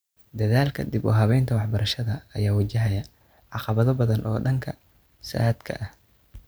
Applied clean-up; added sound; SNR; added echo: none; none; none; none.